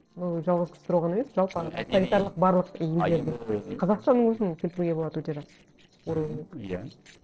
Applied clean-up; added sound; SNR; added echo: neural separator model SepFormer DNS4.